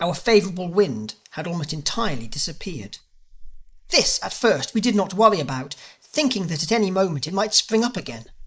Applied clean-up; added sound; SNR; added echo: neural mask model Resemble Enhance denoiser.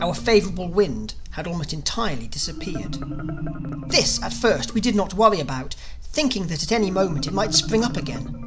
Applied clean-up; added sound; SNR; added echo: none; Marimba, xylophone; 11 dB; none.